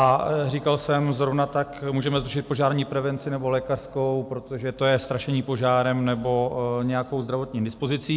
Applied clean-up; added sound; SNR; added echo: none; none; none; none.